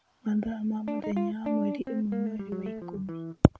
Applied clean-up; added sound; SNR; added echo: none; Guitar; 6 dB; none.